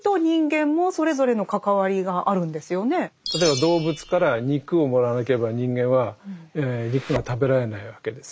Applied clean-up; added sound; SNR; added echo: none; Thump, thud; 14 dB; none.